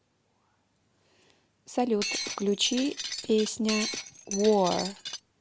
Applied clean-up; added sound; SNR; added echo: none; Shatter; 6 dB; none.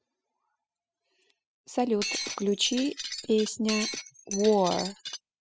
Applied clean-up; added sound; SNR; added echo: classical method spectral subtraction.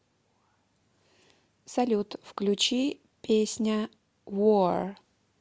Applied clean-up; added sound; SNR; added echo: none; none; none; none.